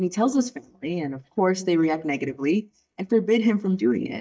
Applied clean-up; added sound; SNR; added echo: neural mask model DeepFilterNet 3.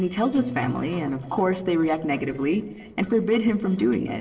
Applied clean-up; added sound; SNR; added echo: neural separator model SepFormer DNS4.